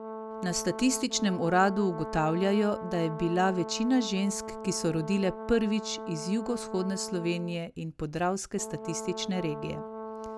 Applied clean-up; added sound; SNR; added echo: none; Brass instrument; 10 dB; none.